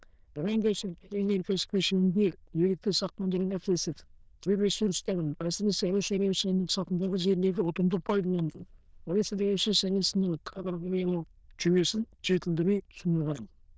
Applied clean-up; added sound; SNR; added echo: neural diffusion model UNIVERSE++.